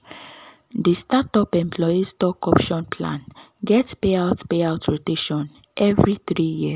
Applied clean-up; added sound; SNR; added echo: none; none; none; none.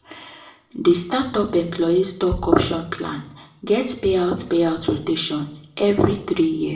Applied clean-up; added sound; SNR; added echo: none; Bass drum; 14 dB; reverberation time 0.5 s.